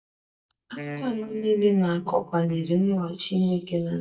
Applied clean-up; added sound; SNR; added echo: neural mask model DeepFilterNet 3.